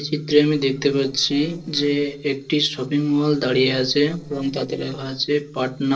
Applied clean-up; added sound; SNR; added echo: neural separator model SepFormer DNS4.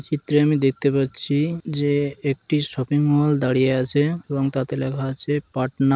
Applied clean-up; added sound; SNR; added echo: none; none; none; none.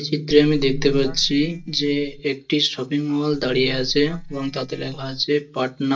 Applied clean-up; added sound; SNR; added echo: neural mask model DeepFilterNet 3.